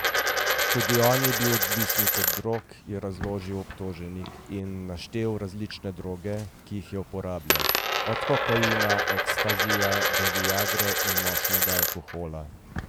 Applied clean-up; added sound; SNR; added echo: none; Coin (dropping); -3 dB; none.